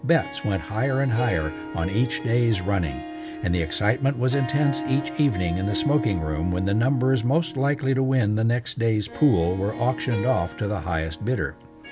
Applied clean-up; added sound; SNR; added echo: none; Harp; 11 dB; none.